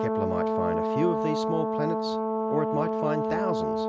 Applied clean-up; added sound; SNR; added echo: none; Brass instrument; -4 dB; none.